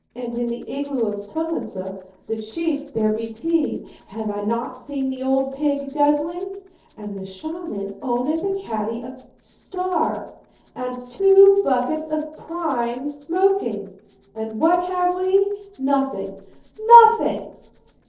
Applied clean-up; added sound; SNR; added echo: neural separator model SepFormer DNS4.